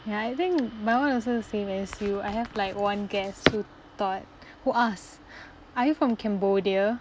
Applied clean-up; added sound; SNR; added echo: none; none; none; none.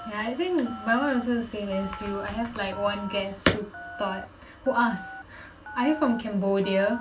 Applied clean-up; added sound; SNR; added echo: none; Telephone; 15 dB; reverberation time 0.2 s.